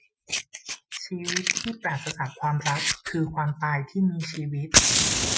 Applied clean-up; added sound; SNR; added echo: classical method Wiener filter.